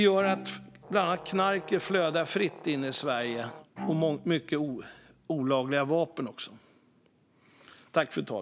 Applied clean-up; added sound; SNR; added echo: none; Brass instrument + Bowed string instrument; 14 dB; none.